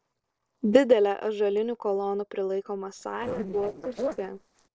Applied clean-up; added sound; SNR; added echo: neural separator model SepFormer DNS4.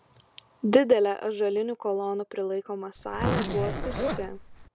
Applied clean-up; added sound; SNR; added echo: none; Zipper (clothing); 2 dB; none.